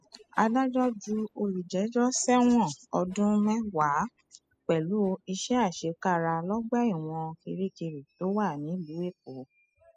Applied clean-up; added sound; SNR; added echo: classical method spectral subtraction.